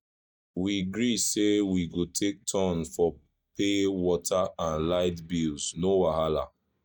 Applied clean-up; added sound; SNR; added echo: neural mask model DeepFilterNet 3.